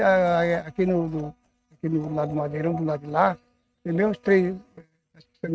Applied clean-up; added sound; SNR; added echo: neural mask model RNNoise.